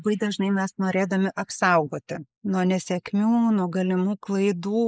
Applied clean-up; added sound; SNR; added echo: neural mask model Resemble Enhance denoiser.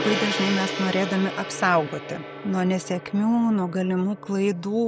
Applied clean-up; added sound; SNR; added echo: none; Gong; 8 dB; none.